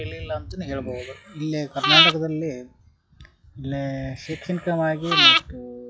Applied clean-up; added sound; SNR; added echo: classical method log-MMSE.